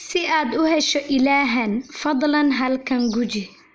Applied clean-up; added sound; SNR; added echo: neural mask model Resemble Enhance denoiser.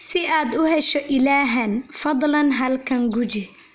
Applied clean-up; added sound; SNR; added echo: none; none; none; none.